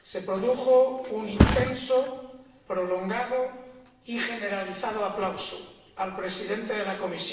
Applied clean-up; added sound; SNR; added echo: none; Thump, thud; 5 dB; reverberation time 1.0 s.